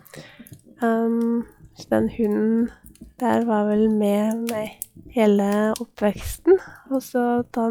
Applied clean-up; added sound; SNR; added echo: classical method log-MMSE.